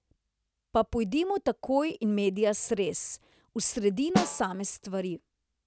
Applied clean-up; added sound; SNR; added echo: none; Snare drum; 4 dB; none.